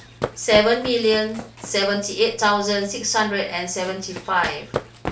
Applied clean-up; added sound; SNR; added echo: none; Run; 12 dB; reverberation time 0.3 s.